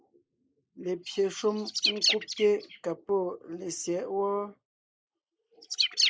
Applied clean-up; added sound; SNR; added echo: neural mask model Resemble Enhance denoiser.